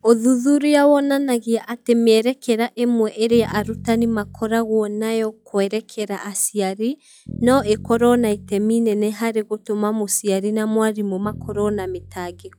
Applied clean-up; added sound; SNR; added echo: classical method log-MMSE.